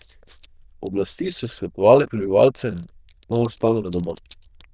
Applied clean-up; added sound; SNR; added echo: neural diffusion model UNIVERSE++.